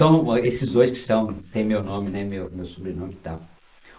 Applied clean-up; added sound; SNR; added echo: neural mask model Resemble Enhance denoiser.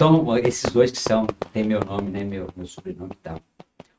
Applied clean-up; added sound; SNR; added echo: neural mask model RNNoise.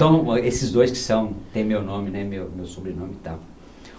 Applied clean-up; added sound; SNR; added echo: none; none; none; none.